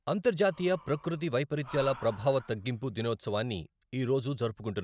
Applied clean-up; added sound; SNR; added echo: none; Breathing; 19 dB; none.